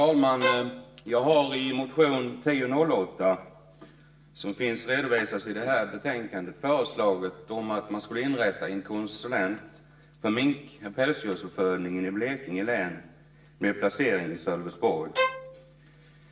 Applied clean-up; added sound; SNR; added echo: none; Bowed string instrument; 2 dB; reverberation time 0.9 s.